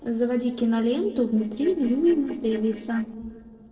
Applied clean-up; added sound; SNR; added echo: neural separator model SepFormer DNS4.